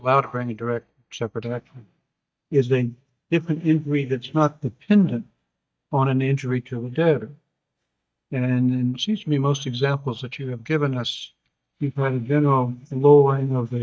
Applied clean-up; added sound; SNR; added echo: neural mask model DeepFilterNet 3.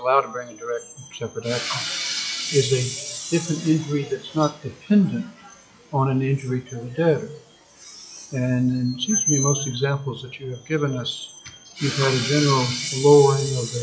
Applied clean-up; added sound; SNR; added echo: classical method log-MMSE.